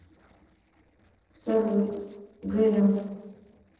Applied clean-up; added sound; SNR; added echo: neural separator model SepFormer DNS4.